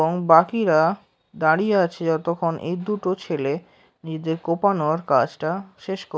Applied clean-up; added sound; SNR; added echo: none; none; none; none.